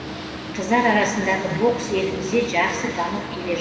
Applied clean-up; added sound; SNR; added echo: none; Boat, Water vehicle; 9 dB; reverberation time 2.5 s.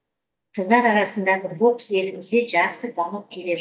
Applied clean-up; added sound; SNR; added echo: neural mask model DeepFilterNet 3.